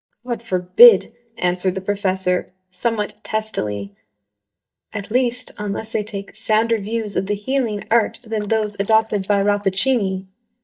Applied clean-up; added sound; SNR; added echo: neural mask model DeepFilterNet 3.